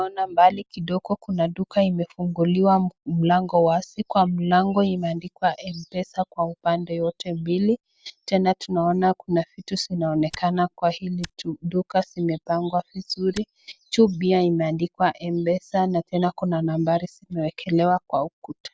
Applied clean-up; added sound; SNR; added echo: none; Tick; 20 dB; none.